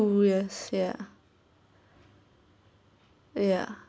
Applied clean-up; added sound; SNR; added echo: none; none; none; none.